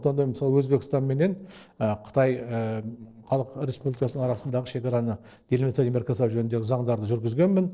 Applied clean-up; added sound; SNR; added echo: neural separator model SepFormer DNS4.